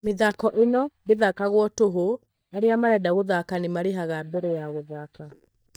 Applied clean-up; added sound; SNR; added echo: neural mask model DeepFilterNet 3.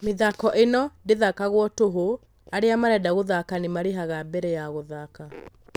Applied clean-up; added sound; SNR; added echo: none; none; none; none.